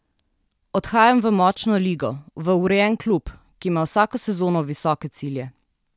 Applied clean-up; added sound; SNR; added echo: none; none; none; none.